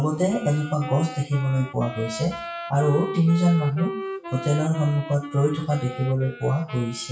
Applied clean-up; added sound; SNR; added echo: classical method WPE with log-MMSE.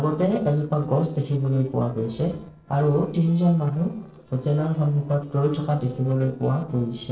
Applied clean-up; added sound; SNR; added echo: neural separator model SepFormer DNS4.